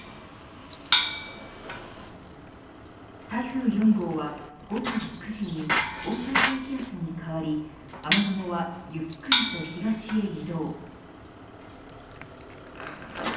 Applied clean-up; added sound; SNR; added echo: none; Bicycle; 0 dB; reverberation time 0.9 s.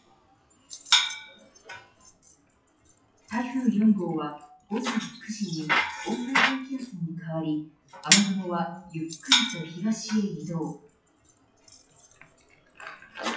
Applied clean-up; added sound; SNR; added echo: classical method WPE with log-MMSE.